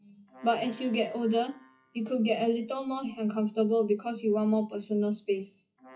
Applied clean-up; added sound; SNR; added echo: classical method WPE with log-MMSE.